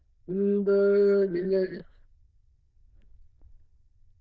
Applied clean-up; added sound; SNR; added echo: neural diffusion model UNIVERSE++.